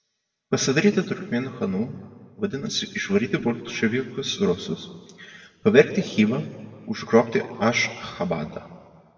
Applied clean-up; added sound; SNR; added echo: none; none; none; reverberation time 1.3 s.